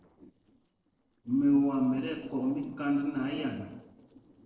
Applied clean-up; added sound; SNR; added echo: neural separator model SepFormer DNS4.